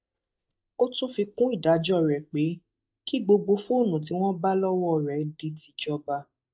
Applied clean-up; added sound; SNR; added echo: neural mask model DeepFilterNet 3.